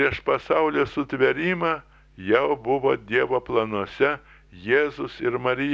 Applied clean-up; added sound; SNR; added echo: none; none; none; none.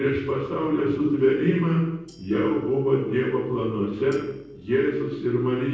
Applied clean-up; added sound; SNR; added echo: neural separator model SepFormer DNS4.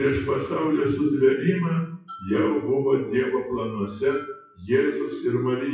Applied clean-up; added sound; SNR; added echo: classical method WPE with log-MMSE.